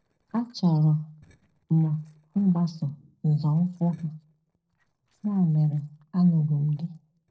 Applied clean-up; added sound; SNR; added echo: neural separator model SepFormer DNS4.